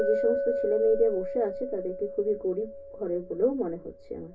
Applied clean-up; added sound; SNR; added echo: none; Chink, clink; 5 dB; reverberation time 0.2 s.